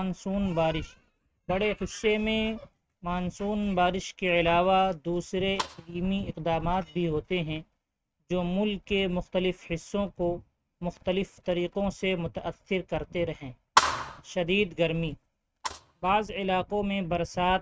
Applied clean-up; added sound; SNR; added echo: neural mask model RNNoise.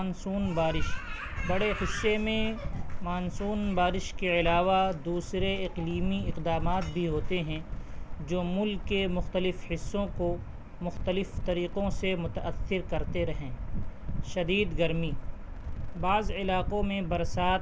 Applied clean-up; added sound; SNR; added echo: none; none; none; none.